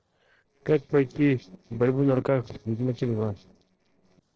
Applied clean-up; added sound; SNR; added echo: neural separator model SepFormer DNS4.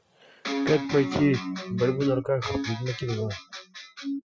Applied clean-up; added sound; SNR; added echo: classical method Wiener filter.